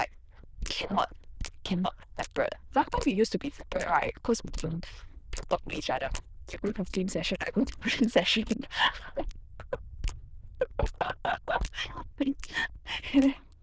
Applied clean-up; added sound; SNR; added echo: neural diffusion model UNIVERSE++.